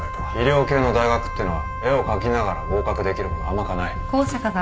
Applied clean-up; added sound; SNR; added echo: none; Wind instrument, woodwind instrument; 11 dB; reverberation time 2.8 s.